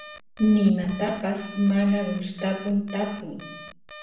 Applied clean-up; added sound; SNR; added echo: none; Alarm; 10 dB; reverberation time 0.7 s.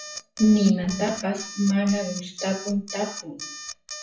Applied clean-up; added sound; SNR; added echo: classical method WPE with log-MMSE.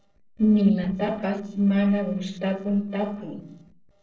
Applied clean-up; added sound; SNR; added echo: neural separator model SepFormer DNS4.